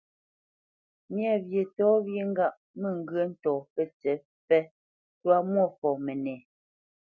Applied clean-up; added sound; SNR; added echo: none; none; none; none.